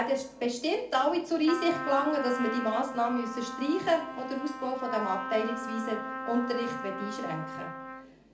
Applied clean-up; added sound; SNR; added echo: none; Trumpet; 8 dB; reverberation time 0.3 s.